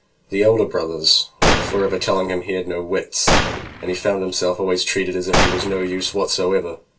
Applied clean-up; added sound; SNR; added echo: none; Gunshot, gunfire; 1 dB; reverberation time 0.2 s.